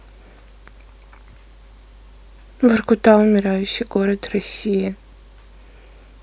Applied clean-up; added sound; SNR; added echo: none; none; none; none.